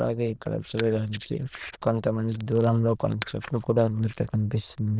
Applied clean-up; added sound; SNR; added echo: neural diffusion model UNIVERSE++.